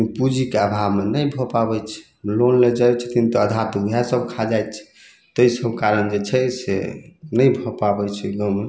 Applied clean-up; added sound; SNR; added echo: none; none; none; none.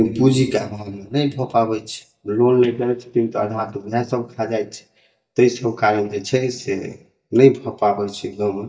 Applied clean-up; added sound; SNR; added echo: neural mask model DeepFilterNet 3.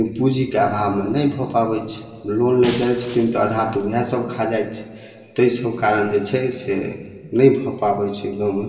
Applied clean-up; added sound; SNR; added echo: none; Shatter; 17 dB; reverberation time 2.0 s.